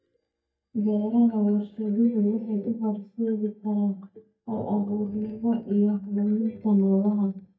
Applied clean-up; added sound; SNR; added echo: neural mask model DeepFilterNet 3.